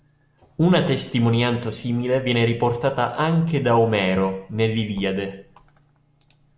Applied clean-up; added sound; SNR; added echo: none; none; none; none.